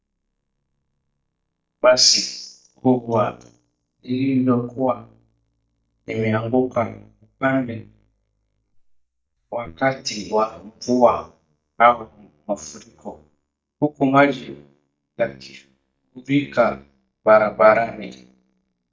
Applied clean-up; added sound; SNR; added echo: neural mask model DeepFilterNet 3.